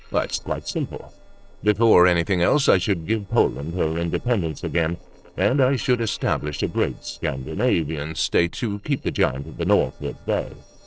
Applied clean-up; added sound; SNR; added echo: neural separator model SepFormer DNS4.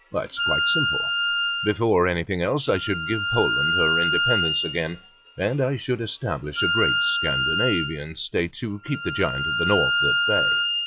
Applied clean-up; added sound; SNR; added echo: classical method log-MMSE.